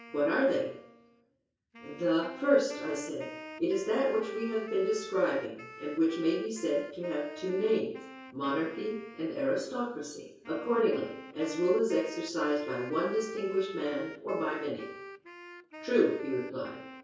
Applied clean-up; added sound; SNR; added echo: none; Wind instrument, woodwind instrument; 16 dB; reverberation time 0.6 s.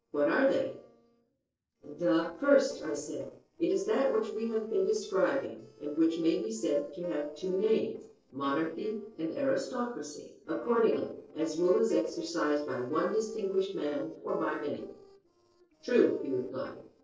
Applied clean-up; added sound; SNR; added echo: neural separator model SepFormer DNS4.